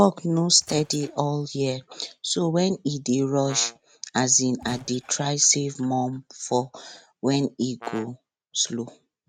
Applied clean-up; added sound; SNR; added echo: neural mask model RNNoise.